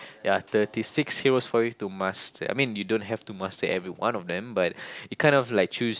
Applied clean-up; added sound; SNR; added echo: none; none; none; none.